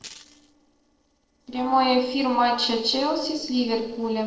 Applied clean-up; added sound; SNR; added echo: neural separator model SepFormer DNS4.